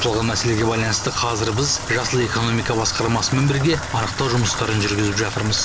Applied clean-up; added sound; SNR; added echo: none; Bathtub (filling or washing) / Water tap, faucet; 8 dB; none.